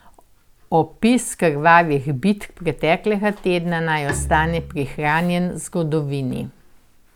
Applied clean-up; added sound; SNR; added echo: none; Bowed string instrument; 13 dB; none.